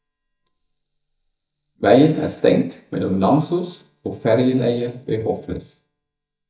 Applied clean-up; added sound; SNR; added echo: neural mask model DeepFilterNet 3.